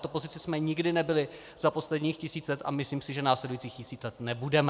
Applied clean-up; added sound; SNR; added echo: none; none; none; none.